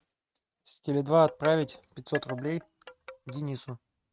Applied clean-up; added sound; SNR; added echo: neural mask model RNNoise.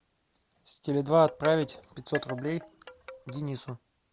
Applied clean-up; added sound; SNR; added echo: none; Wind chime; 13 dB; none.